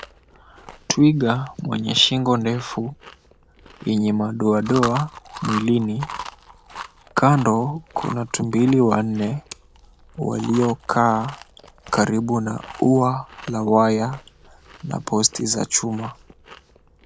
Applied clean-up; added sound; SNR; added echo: none; Chewing, mastication; 16 dB; none.